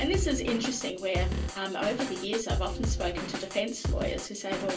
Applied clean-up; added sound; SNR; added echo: none; Drum kit; 1 dB; reverberation time 0.3 s.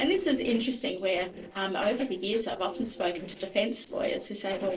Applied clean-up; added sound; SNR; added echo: neural separator model SepFormer DNS4.